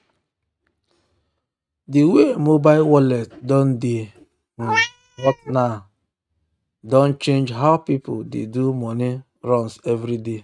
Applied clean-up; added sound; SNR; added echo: neural mask model RNNoise.